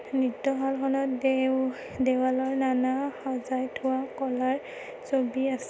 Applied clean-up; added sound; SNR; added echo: none; none; none; none.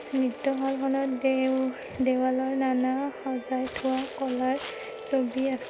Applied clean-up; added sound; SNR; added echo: none; Bowed string instrument + Crumpling, crinkling; 17 dB; none.